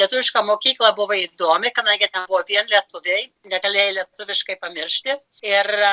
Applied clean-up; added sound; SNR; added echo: none; none; none; none.